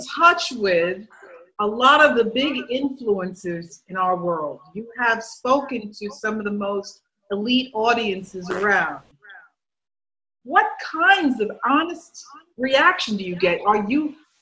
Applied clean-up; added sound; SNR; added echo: none; Fart; 15 dB; none.